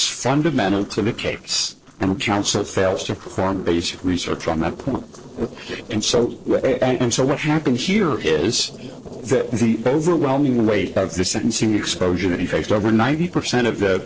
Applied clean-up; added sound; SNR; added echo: neural separator model SepFormer DNS4.